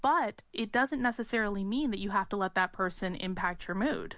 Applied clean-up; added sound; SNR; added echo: none; Fire; 16 dB; none.